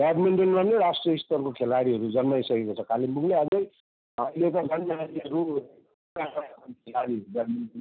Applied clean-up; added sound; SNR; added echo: none; none; none; none.